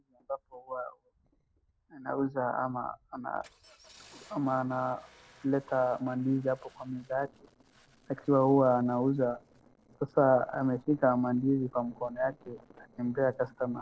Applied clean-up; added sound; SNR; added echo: neural separator model SepFormer DNS4.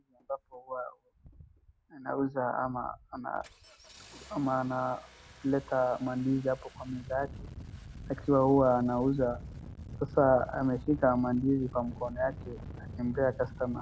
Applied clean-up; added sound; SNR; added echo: none; Engine starting; 15 dB; none.